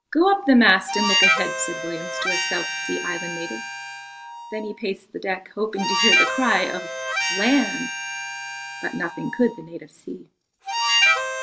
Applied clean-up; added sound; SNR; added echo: none; Harmonica; 0 dB; none.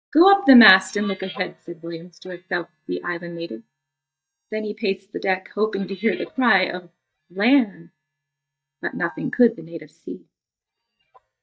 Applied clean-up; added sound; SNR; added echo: neural mask model DeepFilterNet 3.